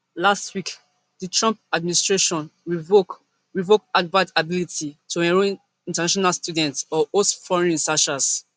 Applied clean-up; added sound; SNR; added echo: none; none; none; none.